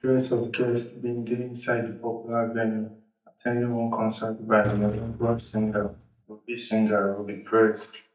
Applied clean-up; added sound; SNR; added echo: neural mask model DeepFilterNet 3.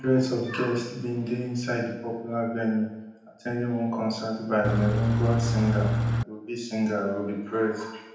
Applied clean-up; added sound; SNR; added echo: none; Engine / Truck; -4 dB; reverberation time 0.9 s.